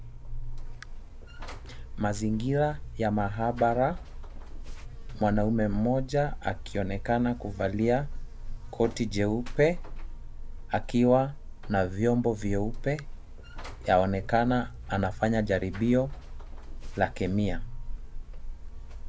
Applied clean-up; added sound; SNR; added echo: none; Buzz; 7 dB; none.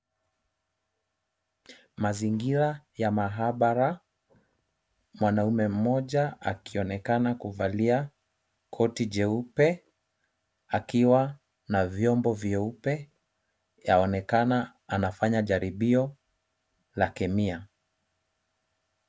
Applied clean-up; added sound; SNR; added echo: none; none; none; none.